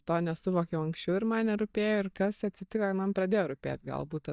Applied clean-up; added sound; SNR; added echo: neural mask model DeepFilterNet 3.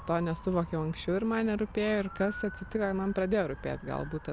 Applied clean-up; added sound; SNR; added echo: none; none; none; none.